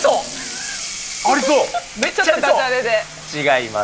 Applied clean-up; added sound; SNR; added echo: none; Sink (filling or washing) / Water tap, faucet; 12 dB; none.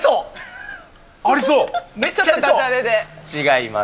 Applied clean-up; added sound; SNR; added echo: none; none; none; none.